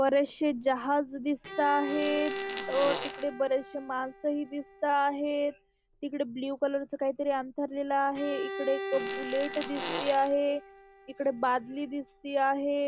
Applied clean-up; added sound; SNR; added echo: none; Fart + Bowed string instrument; 10 dB; none.